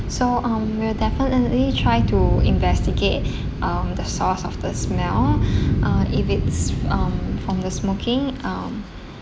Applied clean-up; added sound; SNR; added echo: none; none; none; none.